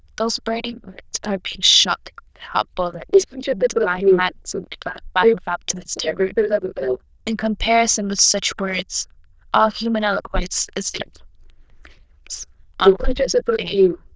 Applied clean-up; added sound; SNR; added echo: neural diffusion model UNIVERSE++.